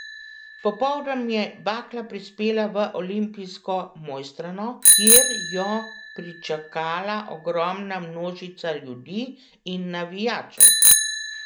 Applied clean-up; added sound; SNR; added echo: none; Bicycle bell; -4 dB; none.